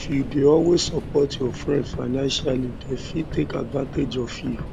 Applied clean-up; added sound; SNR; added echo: none; Subway, metro, underground; 10 dB; none.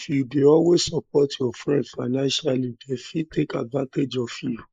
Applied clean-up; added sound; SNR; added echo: neural mask model Resemble Enhance denoiser.